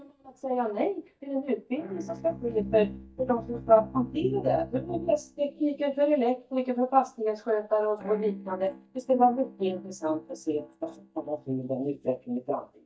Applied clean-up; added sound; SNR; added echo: neural mask model DeepFilterNet 3.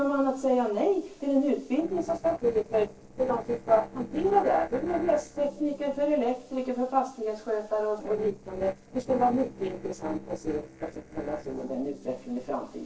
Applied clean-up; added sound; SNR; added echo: neural separator model SepFormer DNS4.